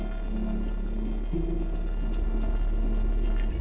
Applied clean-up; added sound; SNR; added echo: neural separator model SepFormer DNS4.